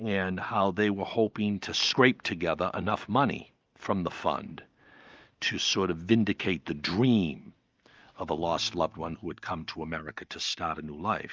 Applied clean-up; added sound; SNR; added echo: neural mask model DeepFilterNet 3.